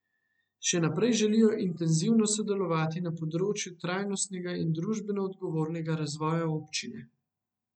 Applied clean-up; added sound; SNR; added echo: none; none; none; none.